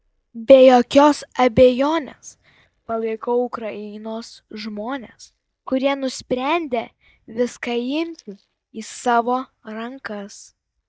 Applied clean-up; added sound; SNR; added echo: neural mask model DeepFilterNet 3.